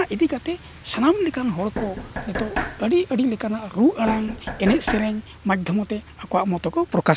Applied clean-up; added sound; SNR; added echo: none; Knock; 8 dB; none.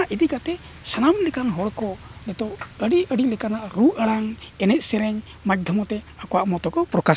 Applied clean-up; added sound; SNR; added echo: none; none; none; none.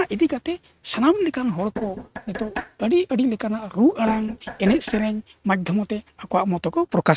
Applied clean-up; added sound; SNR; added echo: neural mask model RNNoise.